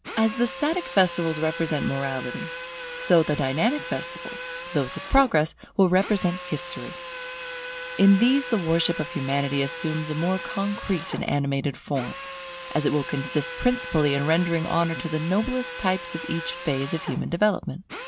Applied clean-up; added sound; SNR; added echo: none; Drill; 11 dB; none.